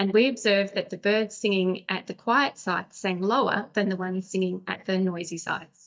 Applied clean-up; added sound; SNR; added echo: neural mask model DeepFilterNet 3.